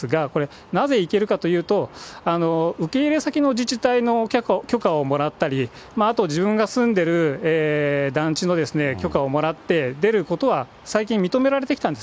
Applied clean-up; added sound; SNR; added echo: none; none; none; none.